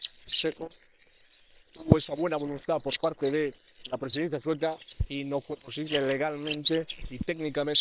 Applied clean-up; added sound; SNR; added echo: neural separator model SepFormer WHAM!.